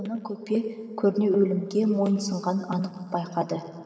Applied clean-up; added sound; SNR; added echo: none; none; none; reverberation time 2.8 s.